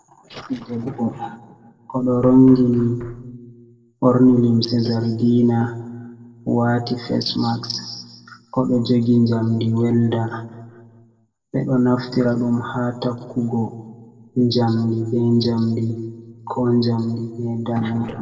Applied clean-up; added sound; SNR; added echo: neural separator model SepFormer DNS4.